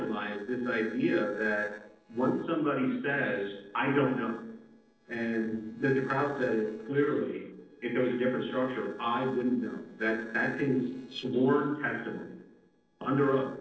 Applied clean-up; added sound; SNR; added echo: neural separator model SepFormer DNS4.